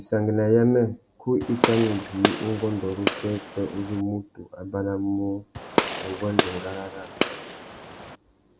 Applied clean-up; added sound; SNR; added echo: none; Gunshot, gunfire; 2 dB; none.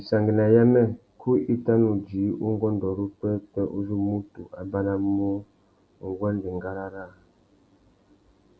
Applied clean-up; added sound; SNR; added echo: none; none; none; none.